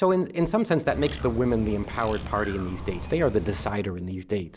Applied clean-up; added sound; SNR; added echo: none; Bird; 9 dB; none.